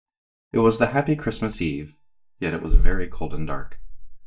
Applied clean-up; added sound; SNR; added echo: neural mask model DeepFilterNet 3.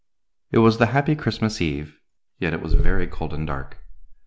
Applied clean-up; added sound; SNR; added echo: none; none; none; none.